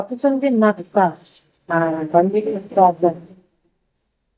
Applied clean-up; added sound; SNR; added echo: neural mask model DeepFilterNet 3.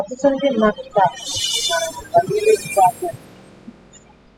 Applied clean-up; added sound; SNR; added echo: classical method spectral subtraction.